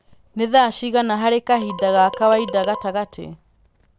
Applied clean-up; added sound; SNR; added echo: none; Marimba, xylophone; 13 dB; none.